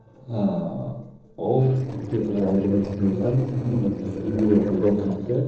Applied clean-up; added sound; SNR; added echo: neural separator model SepFormer DNS4.